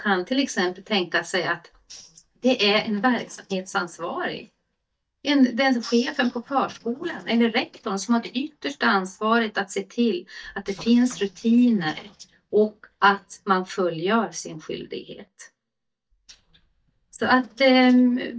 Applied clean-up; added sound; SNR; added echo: neural mask model DeepFilterNet 3.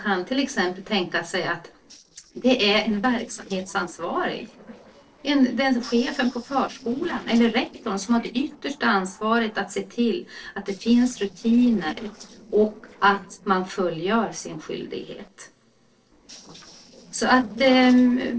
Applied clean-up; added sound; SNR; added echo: neural separator model SepFormer DNS4.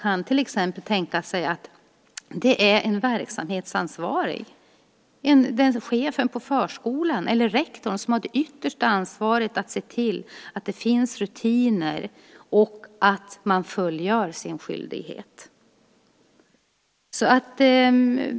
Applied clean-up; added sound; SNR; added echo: none; none; none; none.